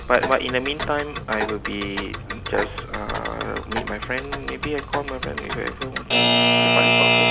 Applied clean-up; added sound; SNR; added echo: none; Alarm / Clock; -4 dB; none.